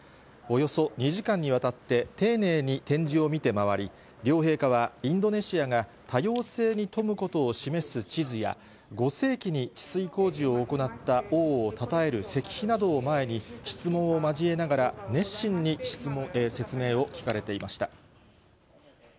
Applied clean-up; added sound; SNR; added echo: none; none; none; none.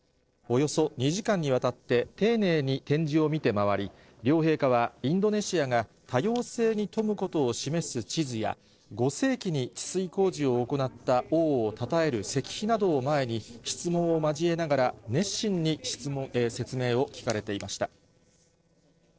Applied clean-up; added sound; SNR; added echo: neural separator model SepFormer DNS4.